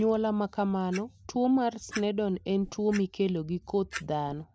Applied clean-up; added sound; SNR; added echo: none; Clock; 19 dB; none.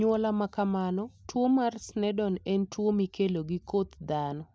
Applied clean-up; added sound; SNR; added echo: none; none; none; none.